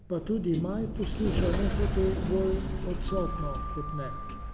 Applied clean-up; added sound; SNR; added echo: none; Sliding door; -1 dB; none.